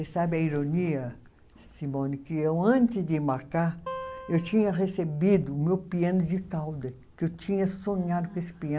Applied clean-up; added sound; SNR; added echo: none; Acoustic guitar; 13 dB; none.